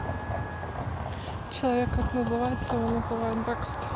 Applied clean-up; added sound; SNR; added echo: none; Wind instrument, woodwind instrument; 17 dB; none.